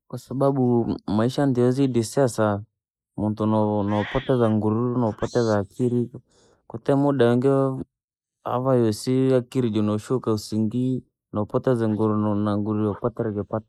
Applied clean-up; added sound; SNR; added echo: neural mask model Resemble Enhance denoiser.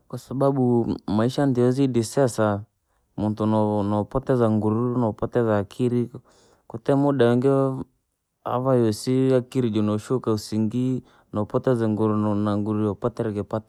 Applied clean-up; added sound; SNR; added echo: none; none; none; none.